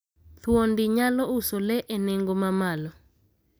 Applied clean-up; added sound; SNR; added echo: none; none; none; none.